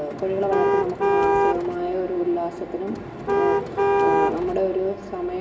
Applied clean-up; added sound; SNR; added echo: none; Car; -4 dB; reverberation time 0.8 s.